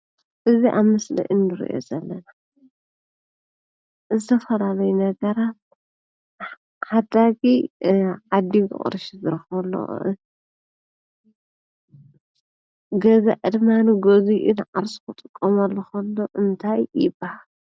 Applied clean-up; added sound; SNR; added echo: none; none; none; none.